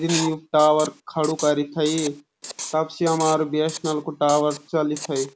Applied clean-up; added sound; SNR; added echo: none; Writing; 13 dB; none.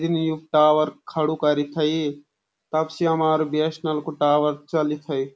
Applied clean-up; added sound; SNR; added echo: none; none; none; none.